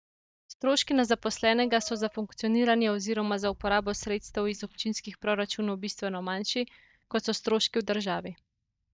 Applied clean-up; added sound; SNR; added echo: neural mask model DeepFilterNet 3.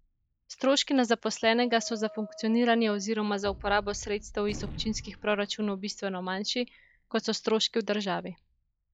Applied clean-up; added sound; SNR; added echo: classical method log-MMSE.